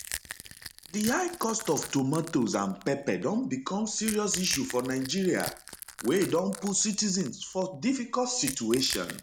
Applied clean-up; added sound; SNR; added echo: none; Crack / Crushing; 13 dB; none.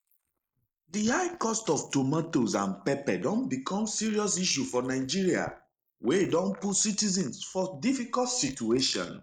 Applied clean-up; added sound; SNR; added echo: neural mask model Resemble Enhance denoiser.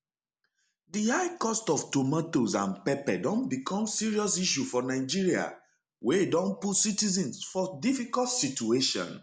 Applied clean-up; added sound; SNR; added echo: none; none; none; none.